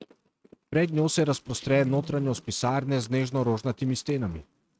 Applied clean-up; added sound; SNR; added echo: neural mask model RNNoise.